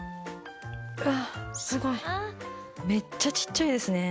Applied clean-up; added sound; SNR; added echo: none; none; none; none.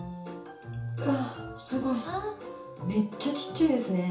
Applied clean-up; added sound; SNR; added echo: none; none; none; reverberation time 0.7 s.